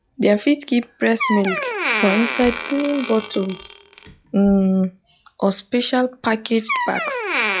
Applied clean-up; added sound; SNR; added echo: classical method log-MMSE.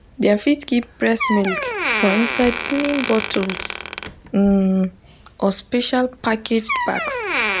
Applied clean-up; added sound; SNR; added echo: none; Door; 6 dB; none.